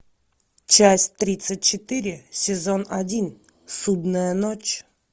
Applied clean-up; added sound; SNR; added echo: none; none; none; none.